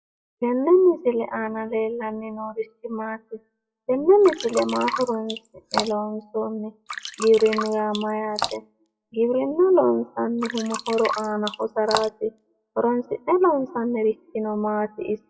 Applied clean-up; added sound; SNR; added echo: classical method WPE with log-MMSE.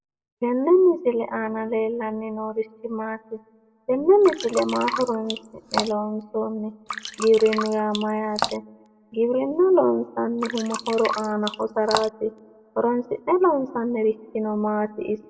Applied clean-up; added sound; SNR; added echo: none; Drip; 9 dB; reverberation time 1.3 s.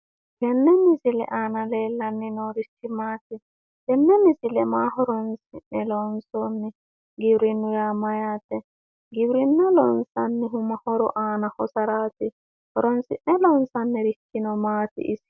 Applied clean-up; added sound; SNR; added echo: none; none; none; none.